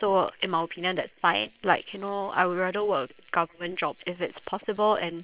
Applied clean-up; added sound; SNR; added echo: neural separator model SepFormer WHAM!.